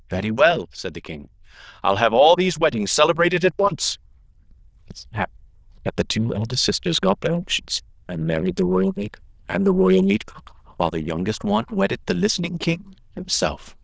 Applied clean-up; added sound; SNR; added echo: neural diffusion model UNIVERSE++.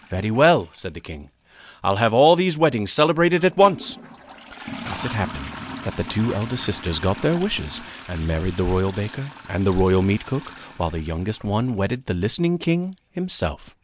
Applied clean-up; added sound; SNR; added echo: none; Toilet flush; 17 dB; none.